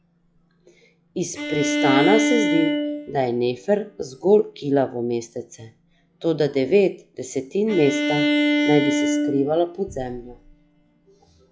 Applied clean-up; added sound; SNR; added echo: classical method log-MMSE.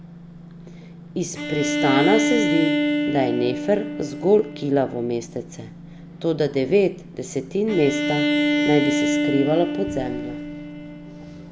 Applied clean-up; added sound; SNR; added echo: none; Bowed string instrument; 1 dB; none.